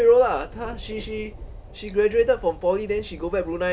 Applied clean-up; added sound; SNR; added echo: none; Train; 16 dB; none.